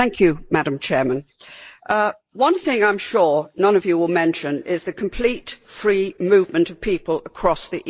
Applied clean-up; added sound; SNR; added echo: neural mask model Resemble Enhance denoiser.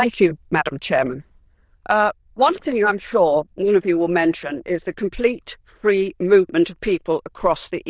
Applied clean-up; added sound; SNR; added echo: neural diffusion model UNIVERSE++.